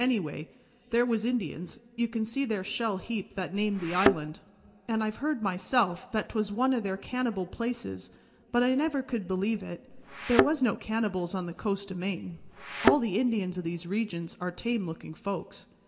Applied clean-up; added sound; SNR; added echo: none; Thump, thud; -1 dB; reverberation time 2.1 s.